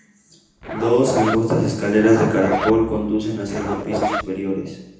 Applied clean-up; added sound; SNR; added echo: none; Zipper (clothing); 7 dB; reverberation time 0.9 s.